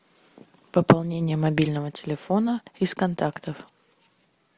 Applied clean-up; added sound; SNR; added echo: none; none; none; none.